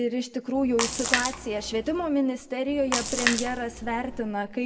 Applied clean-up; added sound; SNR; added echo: none; Splash, splatter; 4 dB; reverberation time 0.6 s.